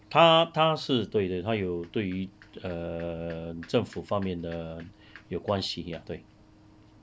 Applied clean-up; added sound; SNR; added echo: none; none; none; none.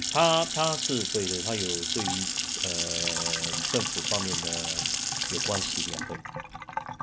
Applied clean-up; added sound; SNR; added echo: none; Sink (filling or washing) / Water tap, faucet / Splash, splatter; -1 dB; none.